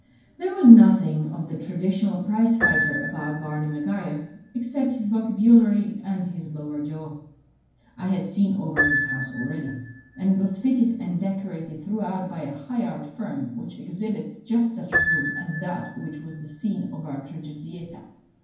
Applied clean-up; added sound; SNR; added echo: none; Piano; 9 dB; reverberation time 0.9 s.